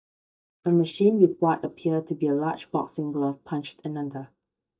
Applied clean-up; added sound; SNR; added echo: neural mask model DeepFilterNet 3.